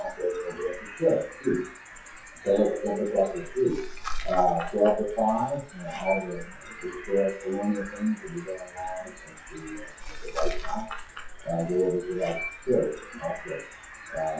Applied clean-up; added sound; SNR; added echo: classical method WPE with log-MMSE.